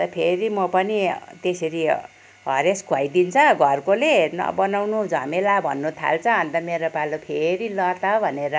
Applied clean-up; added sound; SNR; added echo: none; none; none; none.